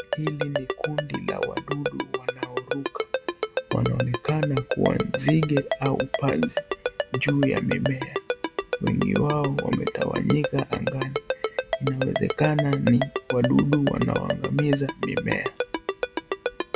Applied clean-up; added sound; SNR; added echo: none; Ringtone; 3 dB; none.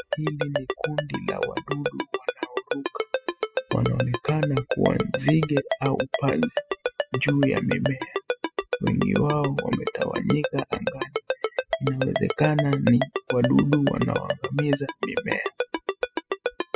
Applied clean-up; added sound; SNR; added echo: classical method spectral subtraction.